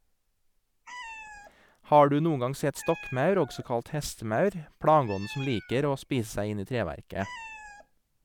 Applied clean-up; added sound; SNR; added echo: none; Meow; 19 dB; none.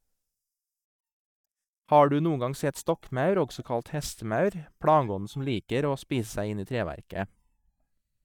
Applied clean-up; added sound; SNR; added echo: neural mask model DeepFilterNet 3.